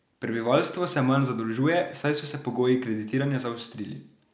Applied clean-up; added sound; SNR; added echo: none; none; none; none.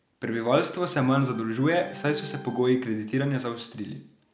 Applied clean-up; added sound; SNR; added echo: none; Organ; 20 dB; none.